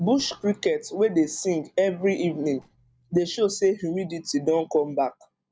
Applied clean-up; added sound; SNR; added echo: neural separator model SepFormer DNS4.